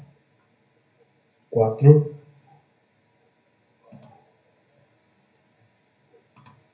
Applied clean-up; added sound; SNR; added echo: none; none; none; reverberation time 0.3 s.